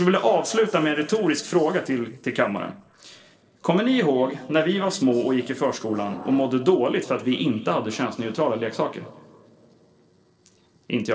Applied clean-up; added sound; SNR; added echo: neural separator model SepFormer DNS4.